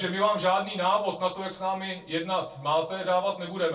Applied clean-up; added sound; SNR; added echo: none; none; none; reverberation time 0.2 s.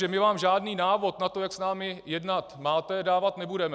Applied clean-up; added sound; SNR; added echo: none; none; none; none.